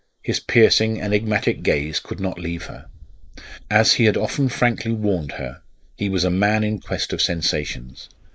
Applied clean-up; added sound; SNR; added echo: neural mask model Resemble Enhance denoiser.